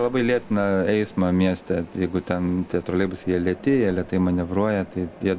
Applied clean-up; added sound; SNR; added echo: none; Mechanisms; 20 dB; none.